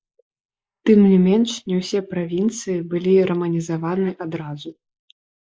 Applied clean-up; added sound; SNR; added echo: neural mask model Resemble Enhance denoiser.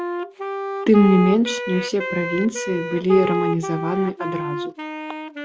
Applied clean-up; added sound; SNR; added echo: none; Wind instrument, woodwind instrument; 5 dB; none.